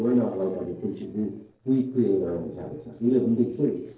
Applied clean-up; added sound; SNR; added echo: neural separator model SepFormer DNS4.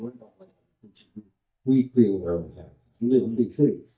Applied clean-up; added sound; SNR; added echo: neural mask model DeepFilterNet 3.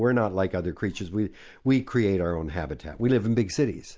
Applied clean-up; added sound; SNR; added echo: none; none; none; none.